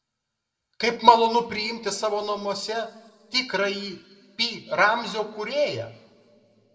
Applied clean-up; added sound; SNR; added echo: none; none; none; reverberation time 1.3 s.